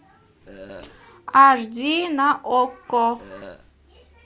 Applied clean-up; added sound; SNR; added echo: none; Burping, eructation; 19 dB; none.